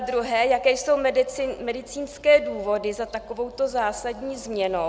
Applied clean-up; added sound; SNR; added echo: none; none; none; none.